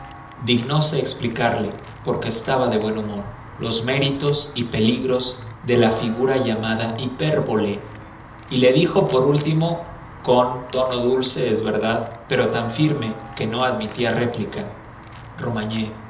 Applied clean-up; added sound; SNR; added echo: none; Walk, footsteps / Bell; 17 dB; reverberation time 1.2 s.